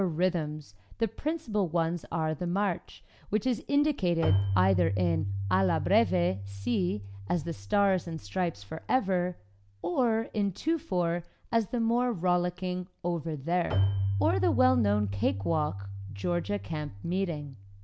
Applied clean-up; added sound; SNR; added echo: none; Keyboard (musical); 6 dB; none.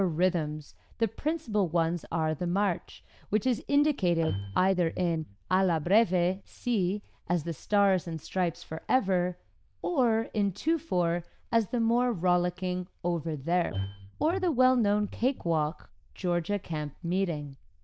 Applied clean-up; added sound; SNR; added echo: neural diffusion model UNIVERSE++.